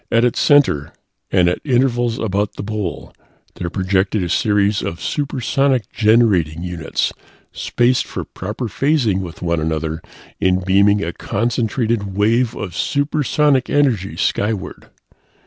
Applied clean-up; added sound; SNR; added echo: none; none; none; none.